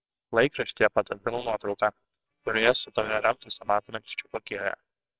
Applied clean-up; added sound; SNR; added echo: neural separator model SepFormer WHAMR!.